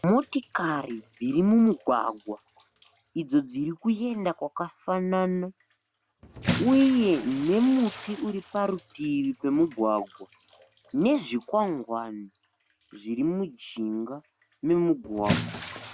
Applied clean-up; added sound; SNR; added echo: none; Bathtub (filling or washing) / Splash, splatter; 13 dB; none.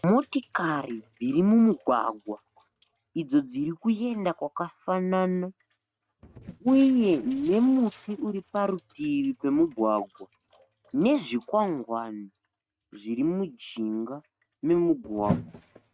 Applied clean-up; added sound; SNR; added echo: neural mask model RNNoise.